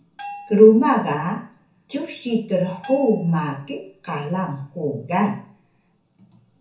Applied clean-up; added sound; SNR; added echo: none; Bell; 19 dB; reverberation time 0.6 s.